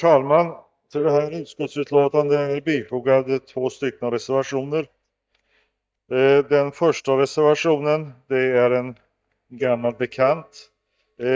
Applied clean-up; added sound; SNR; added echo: neural mask model DeepFilterNet 3.